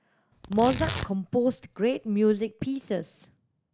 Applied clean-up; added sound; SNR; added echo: none; Tearing; 8 dB; none.